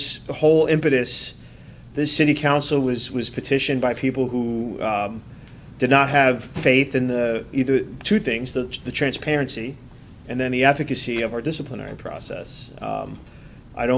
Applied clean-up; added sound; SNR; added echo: none; none; none; none.